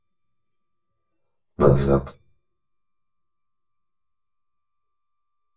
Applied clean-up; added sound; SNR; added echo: neural mask model DeepFilterNet 3.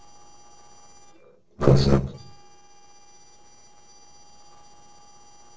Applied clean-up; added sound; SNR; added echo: neural separator model SepFormer DNS4.